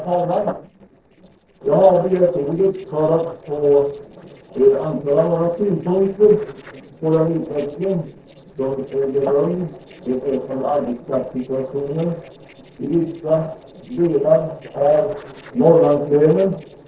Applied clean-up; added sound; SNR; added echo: neural separator model SepFormer DNS4.